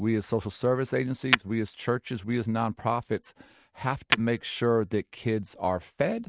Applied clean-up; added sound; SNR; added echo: neural mask model RNNoise.